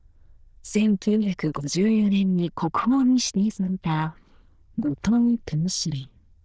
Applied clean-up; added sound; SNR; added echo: neural diffusion model UNIVERSE++.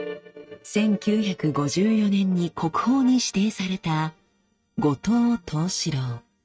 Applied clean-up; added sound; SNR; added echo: neural mask model RNNoise.